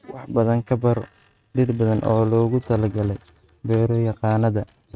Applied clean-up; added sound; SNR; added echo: neural mask model RNNoise.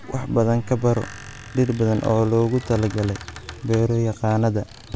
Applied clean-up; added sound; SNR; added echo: none; Squeak; 19 dB; none.